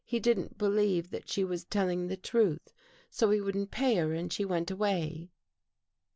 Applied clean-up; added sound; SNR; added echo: none; none; none; none.